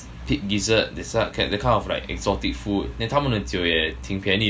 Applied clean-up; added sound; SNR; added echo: none; none; none; none.